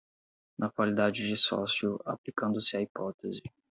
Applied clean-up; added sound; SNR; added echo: none; none; none; none.